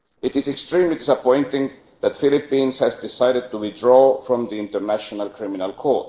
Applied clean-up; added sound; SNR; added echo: neural separator model SepFormer DNS4.